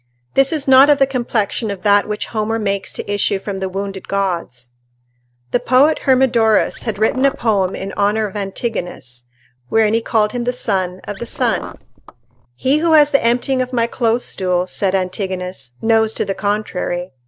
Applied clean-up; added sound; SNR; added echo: neural separator model SepFormer DNS4.